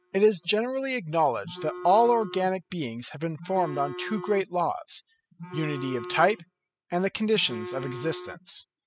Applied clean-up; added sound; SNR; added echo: classical method spectral subtraction.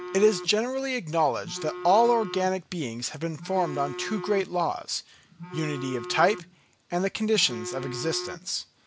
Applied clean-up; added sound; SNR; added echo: none; Telephone; 12 dB; none.